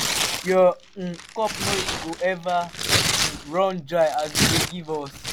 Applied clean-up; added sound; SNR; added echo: none; Tearing; 2 dB; none.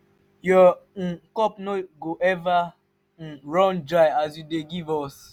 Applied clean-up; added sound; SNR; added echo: none; none; none; none.